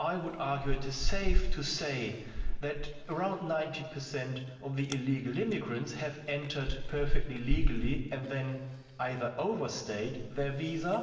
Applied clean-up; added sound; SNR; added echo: none; Chewing, mastication; -1 dB; reverberation time 1.4 s.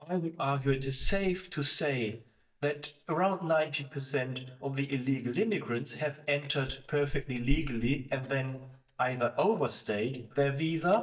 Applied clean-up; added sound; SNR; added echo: neural mask model DeepFilterNet 3.